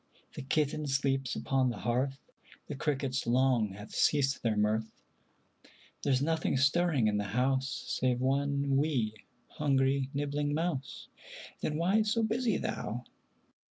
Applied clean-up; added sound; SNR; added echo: none; none; none; none.